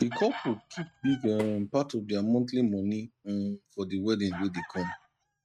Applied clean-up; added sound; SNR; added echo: neural mask model RNNoise.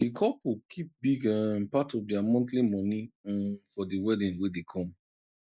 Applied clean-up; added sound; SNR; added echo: none; none; none; none.